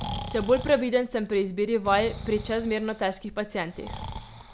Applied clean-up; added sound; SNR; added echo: none; Breathing; 12 dB; none.